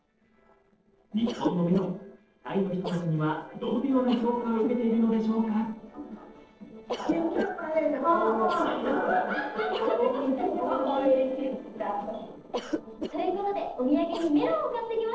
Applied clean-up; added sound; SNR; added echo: neural separator model SepFormer DNS4.